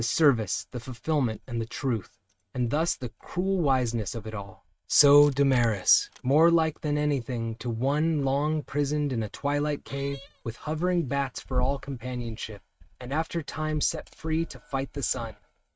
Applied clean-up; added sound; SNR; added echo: neural mask model RNNoise.